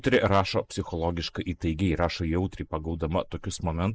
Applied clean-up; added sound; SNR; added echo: neural mask model Resemble Enhance denoiser.